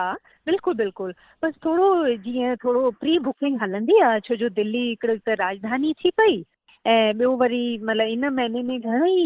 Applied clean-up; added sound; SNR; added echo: neural mask model Resemble Enhance denoiser.